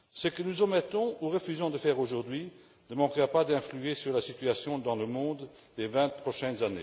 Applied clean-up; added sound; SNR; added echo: none; none; none; none.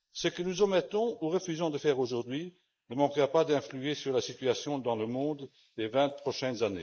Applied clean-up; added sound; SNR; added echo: neural mask model Resemble Enhance denoiser.